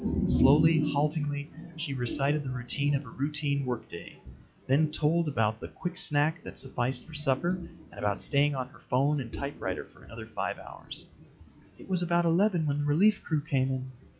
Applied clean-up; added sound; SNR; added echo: classical method log-MMSE.